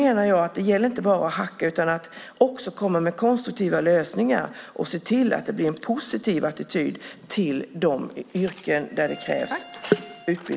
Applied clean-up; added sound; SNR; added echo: none; Bowed string instrument; 18 dB; none.